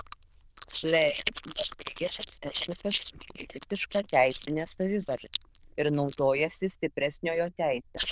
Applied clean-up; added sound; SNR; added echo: neural diffusion model UNIVERSE++.